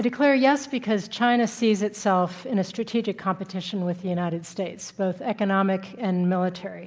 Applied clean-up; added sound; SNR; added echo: none; none; none; none.